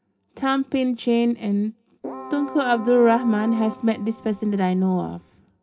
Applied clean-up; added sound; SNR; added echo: none; Keyboard (musical); 14 dB; reverberation time 0.3 s.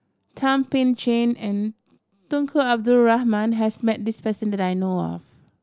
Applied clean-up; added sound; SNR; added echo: none; none; none; none.